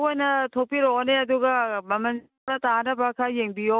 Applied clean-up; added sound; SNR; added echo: none; none; none; none.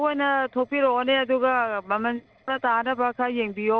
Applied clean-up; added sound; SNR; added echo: neural separator model SepFormer DNS4.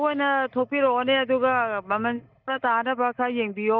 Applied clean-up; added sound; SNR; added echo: neural mask model DeepFilterNet 3.